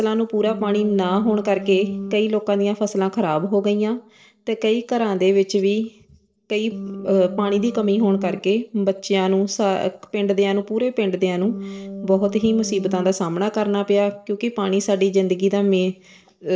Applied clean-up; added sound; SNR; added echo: neural separator model SepFormer DNS4.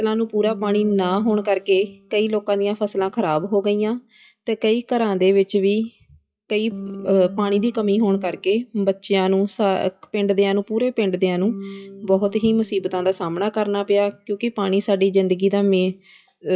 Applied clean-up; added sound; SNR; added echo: classical method WPE with log-MMSE.